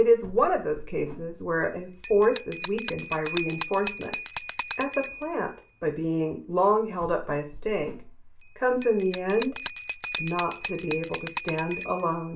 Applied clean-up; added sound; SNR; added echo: none; Bell; 11 dB; reverberation time 0.3 s.